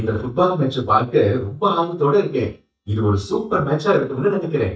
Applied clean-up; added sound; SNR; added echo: neural mask model DeepFilterNet 3.